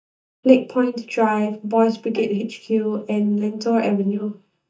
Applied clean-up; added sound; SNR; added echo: neural mask model DeepFilterNet 3.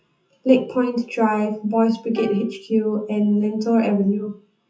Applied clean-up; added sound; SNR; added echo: classical method WPE with log-MMSE.